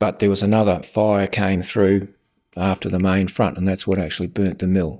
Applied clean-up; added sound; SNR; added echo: neural mask model DeepFilterNet 3.